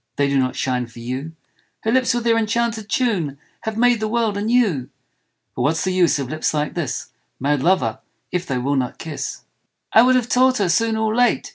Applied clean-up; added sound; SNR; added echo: none; none; none; none.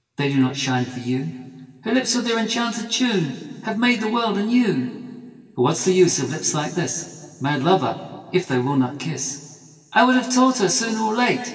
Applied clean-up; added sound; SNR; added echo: none; none; none; reverberation time 2.3 s.